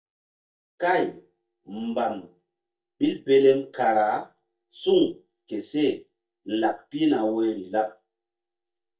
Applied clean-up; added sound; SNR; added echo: neural mask model DeepFilterNet 3.